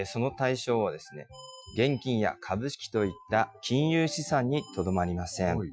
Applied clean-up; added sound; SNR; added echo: classical method Wiener filter.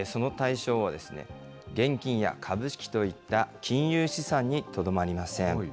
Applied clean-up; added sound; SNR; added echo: none; none; none; none.